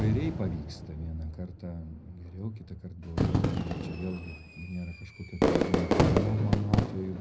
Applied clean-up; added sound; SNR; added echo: none; Fireworks; -3 dB; reverberation time 0.4 s.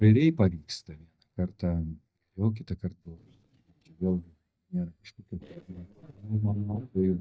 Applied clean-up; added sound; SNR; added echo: neural mask model DeepFilterNet 3.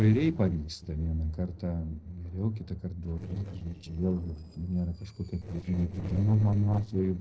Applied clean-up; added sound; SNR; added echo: neural separator model SepFormer DNS4.